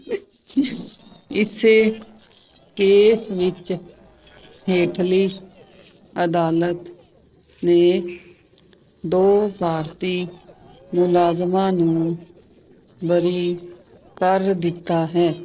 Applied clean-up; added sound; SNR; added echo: neural separator model SepFormer DNS4.